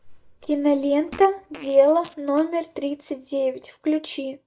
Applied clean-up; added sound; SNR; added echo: neural mask model DeepFilterNet 3.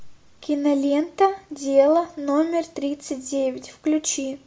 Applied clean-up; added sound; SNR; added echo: none; none; none; none.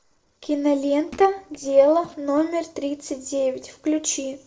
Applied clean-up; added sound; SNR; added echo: neural separator model SepFormer DNS4.